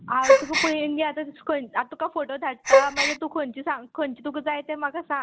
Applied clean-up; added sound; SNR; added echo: none; Gasp; -2 dB; none.